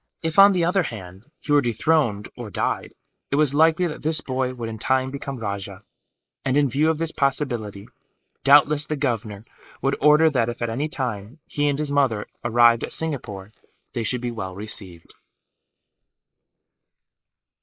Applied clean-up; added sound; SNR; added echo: neural mask model Resemble Enhance denoiser.